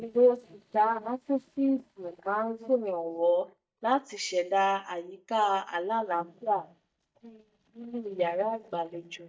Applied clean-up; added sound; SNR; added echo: neural mask model DeepFilterNet 3.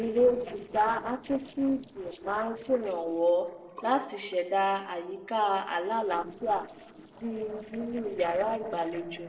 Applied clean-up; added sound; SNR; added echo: neural separator model SepFormer DNS4.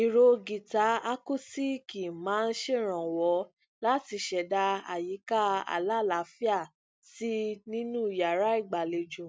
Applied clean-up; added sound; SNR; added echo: none; none; none; none.